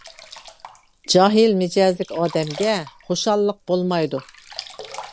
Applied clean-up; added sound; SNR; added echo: none; Sink (filling or washing); 19 dB; none.